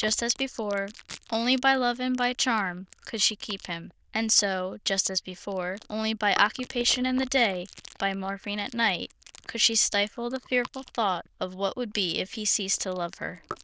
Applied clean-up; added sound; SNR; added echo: neural diffusion model UNIVERSE++.